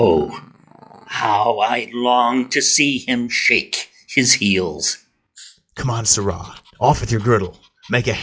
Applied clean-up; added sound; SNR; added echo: classical method log-MMSE.